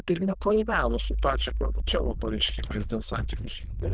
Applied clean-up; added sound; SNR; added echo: neural diffusion model UNIVERSE++.